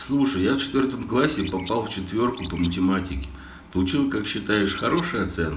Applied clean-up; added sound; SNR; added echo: none; Bird; 12 dB; none.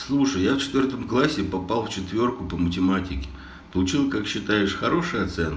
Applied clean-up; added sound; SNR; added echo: none; none; none; none.